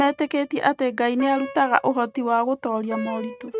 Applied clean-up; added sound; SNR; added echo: neural mask model RNNoise.